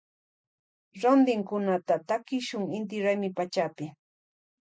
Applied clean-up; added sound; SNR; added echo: none; none; none; none.